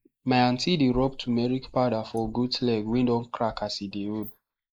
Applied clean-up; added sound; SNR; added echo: neural mask model Resemble Enhance denoiser.